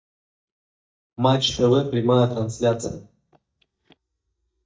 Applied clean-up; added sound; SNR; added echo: neural mask model DeepFilterNet 3.